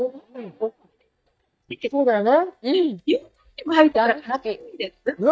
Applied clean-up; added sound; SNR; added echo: neural mask model DeepFilterNet 3.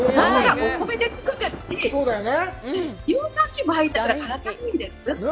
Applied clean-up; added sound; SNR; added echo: none; Thunder; 15 dB; none.